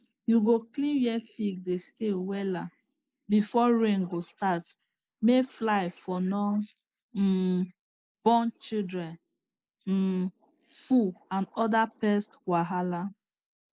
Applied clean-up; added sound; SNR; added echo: neural mask model Resemble Enhance denoiser.